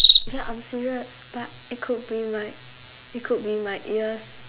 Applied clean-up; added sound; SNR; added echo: none; Cricket; -4 dB; none.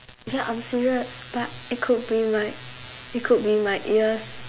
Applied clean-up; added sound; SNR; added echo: none; none; none; none.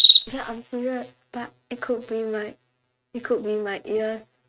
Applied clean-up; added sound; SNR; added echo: neural mask model RNNoise.